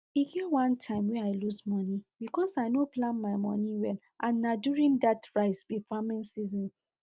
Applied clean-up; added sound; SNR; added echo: none; none; none; none.